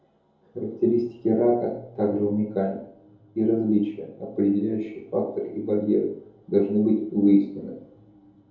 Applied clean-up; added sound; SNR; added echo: none; none; none; reverberation time 2.6 s.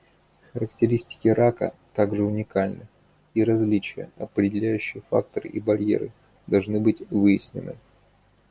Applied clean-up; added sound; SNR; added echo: none; none; none; none.